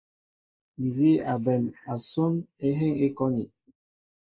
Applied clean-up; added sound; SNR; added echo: neural mask model Resemble Enhance denoiser.